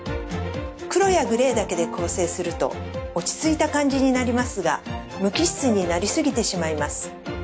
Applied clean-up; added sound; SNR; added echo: none; none; none; none.